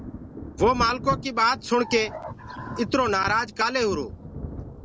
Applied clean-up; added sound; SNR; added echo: none; Thunder; 11 dB; none.